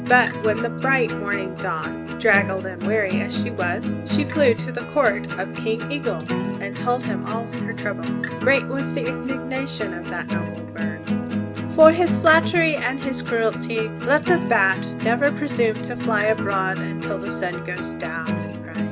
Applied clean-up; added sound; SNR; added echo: none; Acoustic guitar; 4 dB; none.